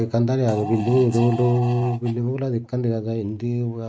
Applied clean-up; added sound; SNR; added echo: neural mask model RNNoise.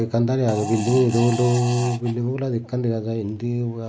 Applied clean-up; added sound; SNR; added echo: none; Fart; 10 dB; none.